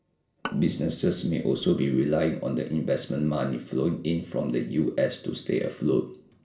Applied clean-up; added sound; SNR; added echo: neural separator model SepFormer DNS4.